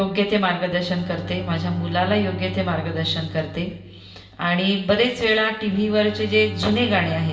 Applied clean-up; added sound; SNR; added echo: none; Bowed string instrument; 12 dB; reverberation time 1.1 s.